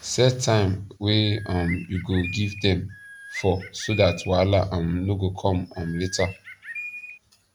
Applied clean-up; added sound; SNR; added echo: none; Bird; 13 dB; none.